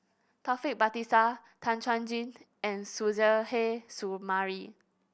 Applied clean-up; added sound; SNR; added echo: none; none; none; none.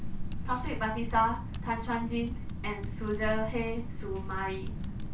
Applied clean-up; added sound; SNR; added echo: none; Typing; 1 dB; reverberation time 0.2 s.